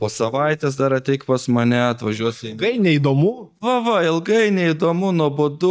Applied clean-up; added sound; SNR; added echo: neural mask model DeepFilterNet 3.